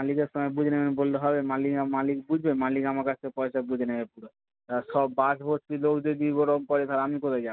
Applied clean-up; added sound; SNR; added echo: none; none; none; none.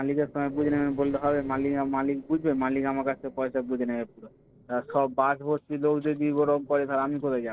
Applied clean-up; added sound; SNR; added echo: neural separator model SepFormer DNS4.